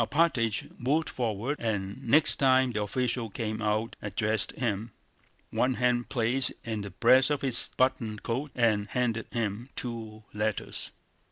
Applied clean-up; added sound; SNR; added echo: none; none; none; none.